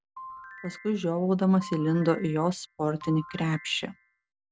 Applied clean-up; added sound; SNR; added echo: none; Ringtone / Chime; 18 dB; none.